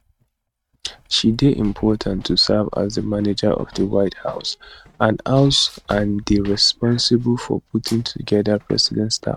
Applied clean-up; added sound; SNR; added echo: neural mask model RNNoise.